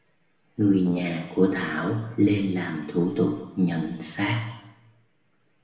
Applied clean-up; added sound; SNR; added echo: none; Brass instrument; 20 dB; reverberation time 1.0 s.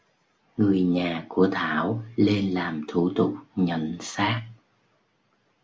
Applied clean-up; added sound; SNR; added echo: none; none; none; none.